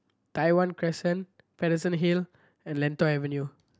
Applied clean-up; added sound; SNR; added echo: none; none; none; none.